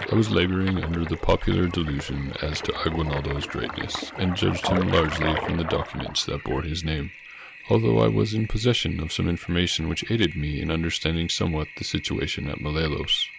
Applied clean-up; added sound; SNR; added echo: none; Toilet flush; 11 dB; none.